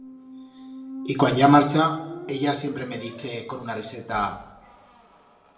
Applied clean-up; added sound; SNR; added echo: none; Squeak; 15 dB; reverberation time 0.7 s.